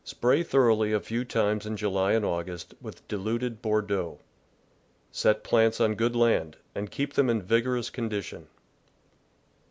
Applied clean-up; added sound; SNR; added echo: none; none; none; none.